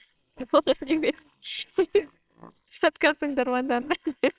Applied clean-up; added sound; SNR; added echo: neural separator model SepFormer WHAMR!.